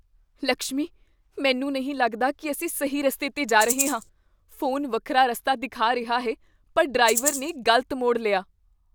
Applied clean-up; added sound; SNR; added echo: none; Rattle (instrument); 3 dB; none.